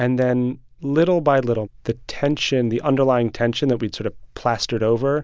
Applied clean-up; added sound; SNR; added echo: none; none; none; none.